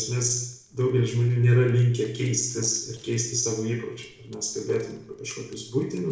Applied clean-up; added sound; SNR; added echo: neural separator model SepFormer DNS4.